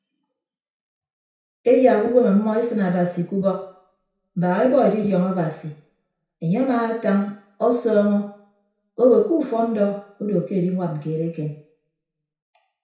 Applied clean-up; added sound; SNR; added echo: none; none; none; reverberation time 0.6 s.